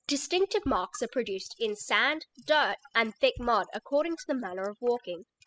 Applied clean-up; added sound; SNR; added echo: classical method spectral subtraction.